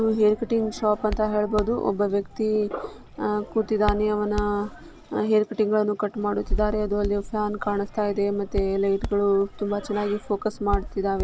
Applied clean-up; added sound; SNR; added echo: none; Hands; 9 dB; none.